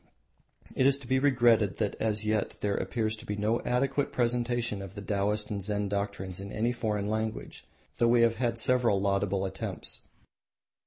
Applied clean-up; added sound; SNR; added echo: none; none; none; none.